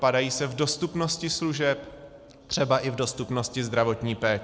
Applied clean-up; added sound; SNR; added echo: none; none; none; none.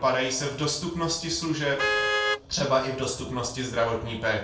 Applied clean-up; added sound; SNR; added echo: none; Vehicle horn, car horn, honking; 5 dB; reverberation time 0.4 s.